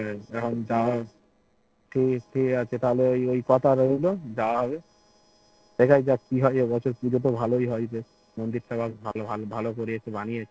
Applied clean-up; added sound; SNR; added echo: neural separator model SepFormer DNS4.